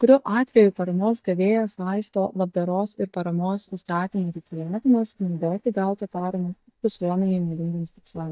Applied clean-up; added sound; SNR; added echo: neural mask model DeepFilterNet 3.